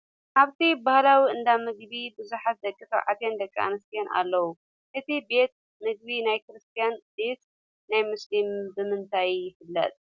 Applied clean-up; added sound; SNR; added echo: none; none; none; none.